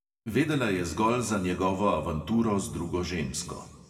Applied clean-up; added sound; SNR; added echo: none; none; none; reverberation time 1.3 s.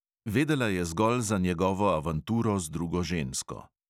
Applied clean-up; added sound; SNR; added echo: none; none; none; none.